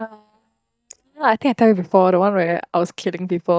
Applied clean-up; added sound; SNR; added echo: neural mask model DeepFilterNet 3.